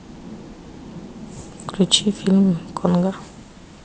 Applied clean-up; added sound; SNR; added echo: none; Rain; 15 dB; none.